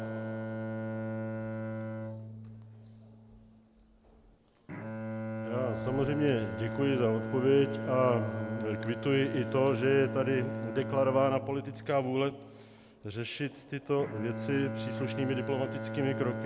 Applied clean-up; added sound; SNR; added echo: none; Bowed string instrument; 5 dB; none.